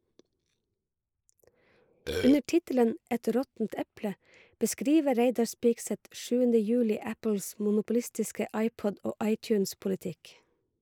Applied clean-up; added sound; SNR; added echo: neural mask model Resemble Enhance denoiser.